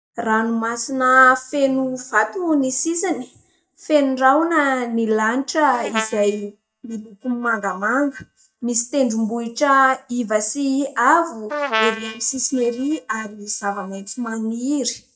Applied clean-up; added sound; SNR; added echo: neural mask model DeepFilterNet 3.